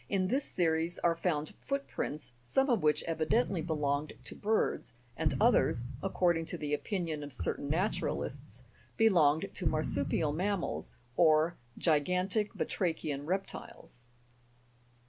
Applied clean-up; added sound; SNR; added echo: none; Explosion; 6 dB; none.